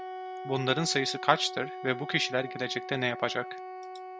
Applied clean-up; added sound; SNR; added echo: none; Wind instrument, woodwind instrument; 9 dB; none.